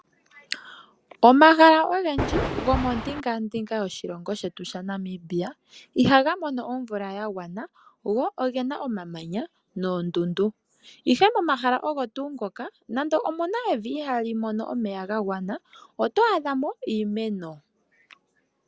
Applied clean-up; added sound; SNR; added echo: none; Thunder; 3 dB; none.